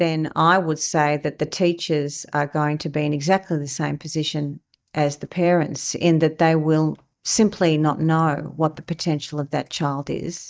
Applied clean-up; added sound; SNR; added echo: neural mask model DeepFilterNet 3.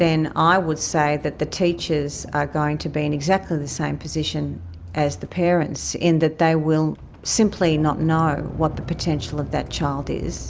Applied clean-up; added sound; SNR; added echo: none; Sliding door; 16 dB; none.